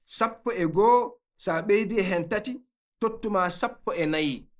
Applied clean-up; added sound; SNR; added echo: neural mask model Resemble Enhance denoiser.